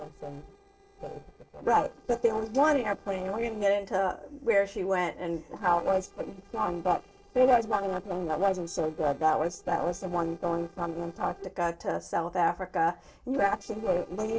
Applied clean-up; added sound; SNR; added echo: neural separator model SepFormer DNS4.